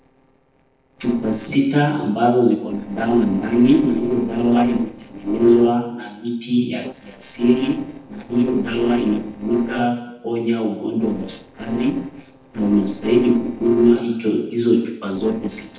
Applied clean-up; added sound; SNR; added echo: neural separator model SepFormer DNS4.